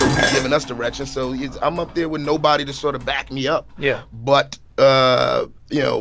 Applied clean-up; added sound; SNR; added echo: none; Dishes, pots, and pans; 9 dB; none.